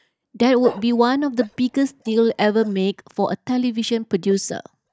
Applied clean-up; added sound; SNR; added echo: neural mask model DeepFilterNet 3.